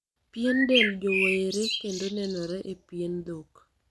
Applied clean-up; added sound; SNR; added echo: none; Bird; 1 dB; none.